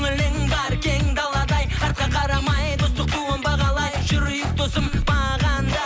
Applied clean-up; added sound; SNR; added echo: none; none; none; none.